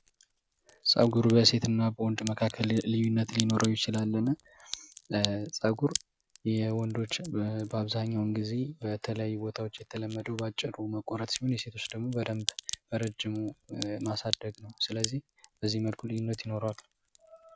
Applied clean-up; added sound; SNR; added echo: none; Crack; 14 dB; none.